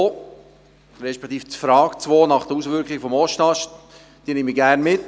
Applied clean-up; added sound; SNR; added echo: none; none; none; none.